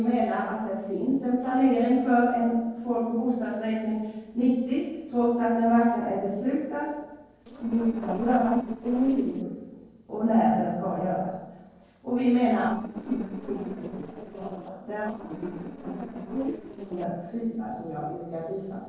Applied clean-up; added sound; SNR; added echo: neural separator model SepFormer DNS4.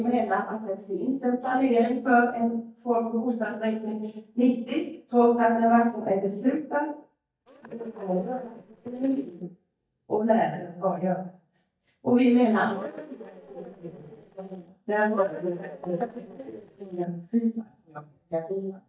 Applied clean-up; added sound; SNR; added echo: neural mask model DeepFilterNet 3.